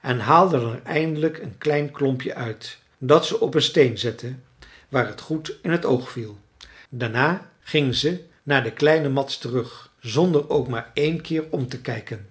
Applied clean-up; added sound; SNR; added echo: none; none; none; none.